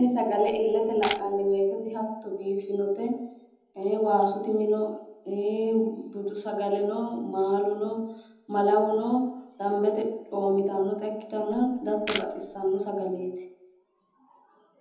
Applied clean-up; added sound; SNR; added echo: none; Camera; 11 dB; reverberation time 0.8 s.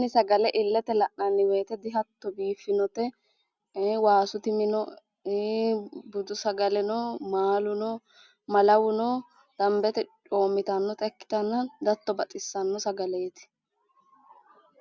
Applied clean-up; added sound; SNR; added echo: none; none; none; none.